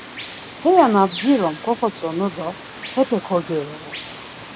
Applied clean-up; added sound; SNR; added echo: none; Water; 11 dB; none.